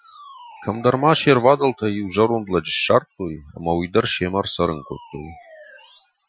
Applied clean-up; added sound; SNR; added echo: classical method Wiener filter.